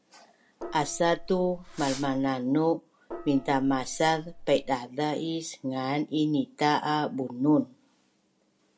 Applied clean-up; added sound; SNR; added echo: none; Gong + Fireworks; 13 dB; none.